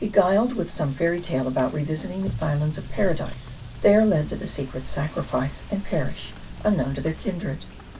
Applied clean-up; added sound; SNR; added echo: none; Motor vehicle (road) / Rain; 13 dB; reverberation time 0.1 s.